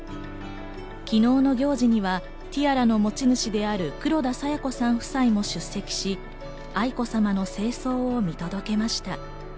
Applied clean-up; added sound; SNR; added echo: none; Bus; 15 dB; none.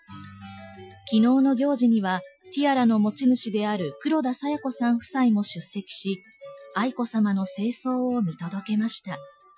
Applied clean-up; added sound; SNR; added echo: classical method Wiener filter.